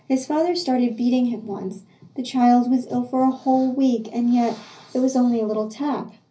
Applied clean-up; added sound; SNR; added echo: none; none; none; reverberation time 0.5 s.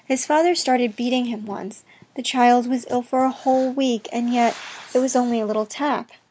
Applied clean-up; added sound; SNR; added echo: none; none; none; none.